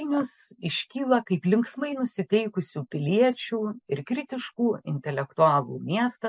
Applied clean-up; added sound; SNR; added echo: none; none; none; none.